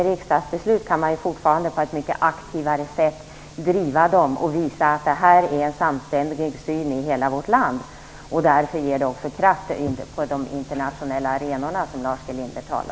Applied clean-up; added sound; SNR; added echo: none; none; none; none.